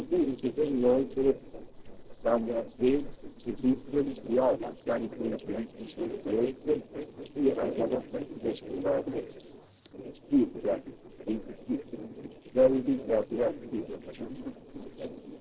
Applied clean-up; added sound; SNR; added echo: neural separator model SepFormer DNS4.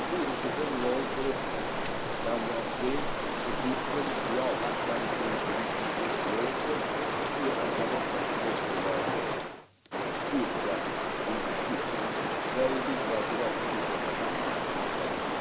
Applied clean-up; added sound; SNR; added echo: none; Stream; -5 dB; none.